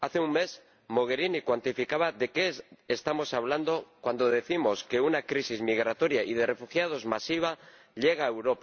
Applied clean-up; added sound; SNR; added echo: none; none; none; none.